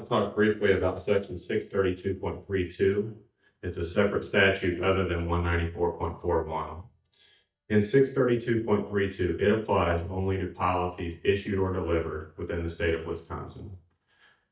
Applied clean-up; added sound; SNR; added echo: neural mask model DeepFilterNet 3.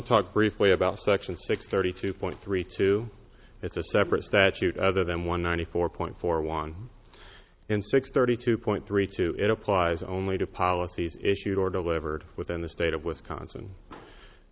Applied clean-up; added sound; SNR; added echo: none; none; none; none.